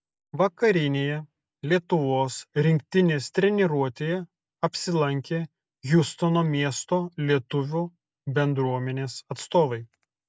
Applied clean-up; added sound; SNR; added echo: none; none; none; none.